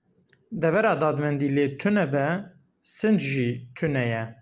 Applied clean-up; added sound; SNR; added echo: none; none; none; none.